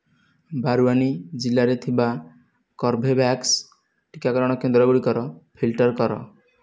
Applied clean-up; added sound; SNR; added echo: none; none; none; none.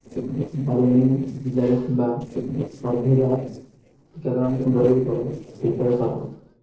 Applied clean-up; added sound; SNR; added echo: neural separator model SepFormer DNS4.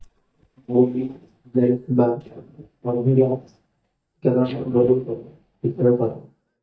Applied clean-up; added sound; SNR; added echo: neural mask model DeepFilterNet 3.